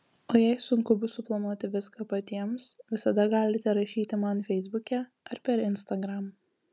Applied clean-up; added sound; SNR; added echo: none; none; none; none.